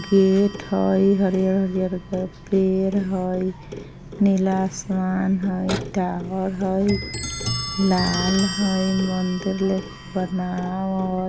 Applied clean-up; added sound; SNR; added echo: none; Clock; 11 dB; none.